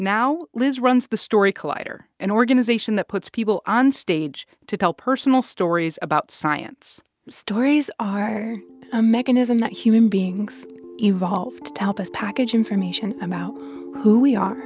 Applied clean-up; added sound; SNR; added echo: none; none; none; none.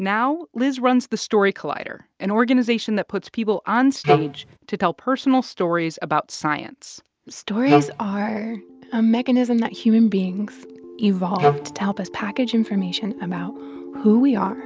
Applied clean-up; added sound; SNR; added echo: none; Wind instrument, woodwind instrument; -1 dB; none.